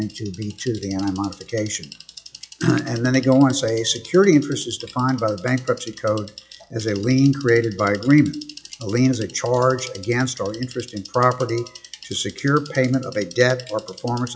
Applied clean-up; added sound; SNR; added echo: classical method log-MMSE.